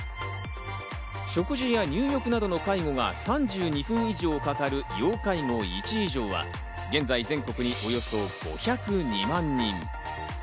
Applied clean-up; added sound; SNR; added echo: none; none; none; none.